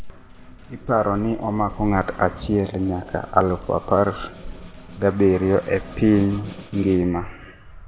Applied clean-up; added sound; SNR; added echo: none; Thunder / Rain + Snare drum; 15 dB; none.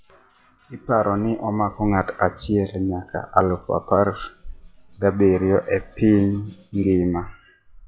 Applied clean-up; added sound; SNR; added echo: classical method log-MMSE.